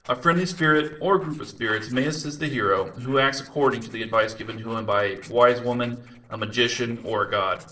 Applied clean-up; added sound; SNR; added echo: neural separator model SepFormer DNS4.